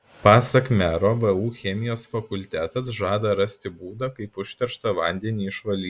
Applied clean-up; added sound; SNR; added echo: none; none; none; none.